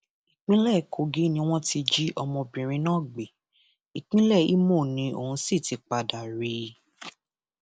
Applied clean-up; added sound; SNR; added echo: none; none; none; none.